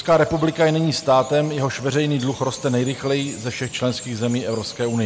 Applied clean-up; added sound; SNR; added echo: none; Chirp, tweet; 18 dB; none.